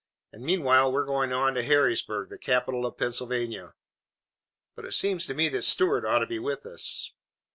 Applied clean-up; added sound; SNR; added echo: none; none; none; none.